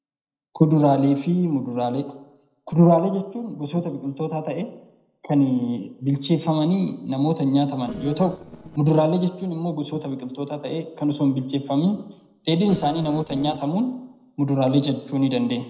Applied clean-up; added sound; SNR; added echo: neural separator model SepFormer DNS4.